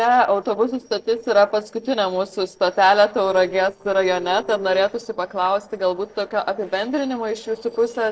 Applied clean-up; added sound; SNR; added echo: neural separator model SepFormer DNS4.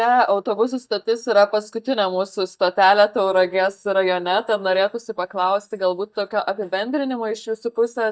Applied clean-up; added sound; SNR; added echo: neural mask model DeepFilterNet 3.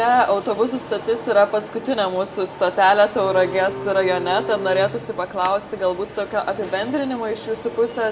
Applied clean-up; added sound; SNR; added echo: none; Bowed string instrument; 11 dB; reverberation time 0.4 s.